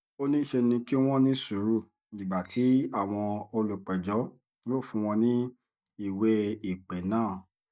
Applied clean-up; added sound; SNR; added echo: neural mask model DeepFilterNet 3.